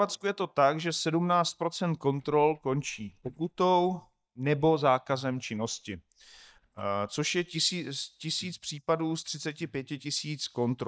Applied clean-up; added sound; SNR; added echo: neural mask model DeepFilterNet 3.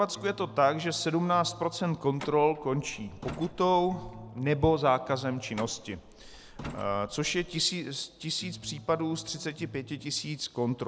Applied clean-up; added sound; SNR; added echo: none; Electric guitar + Truck; 16 dB; none.